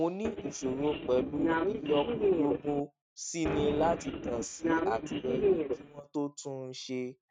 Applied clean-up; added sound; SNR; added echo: neural mask model RNNoise.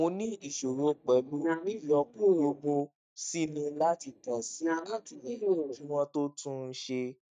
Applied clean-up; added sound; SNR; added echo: neural mask model DeepFilterNet 3.